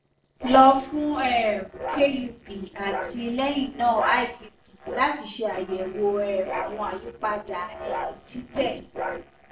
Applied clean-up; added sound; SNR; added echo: neural separator model SepFormer DNS4.